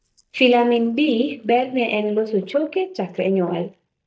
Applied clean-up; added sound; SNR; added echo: neural mask model DeepFilterNet 3.